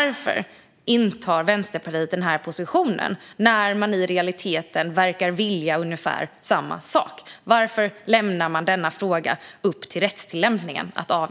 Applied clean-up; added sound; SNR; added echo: none; none; none; none.